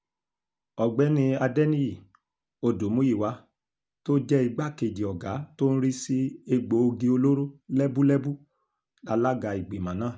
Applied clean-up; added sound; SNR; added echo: none; none; none; none.